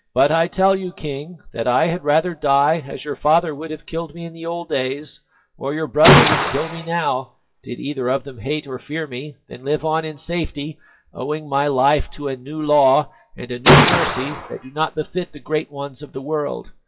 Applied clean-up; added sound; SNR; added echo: classical method WPE with log-MMSE.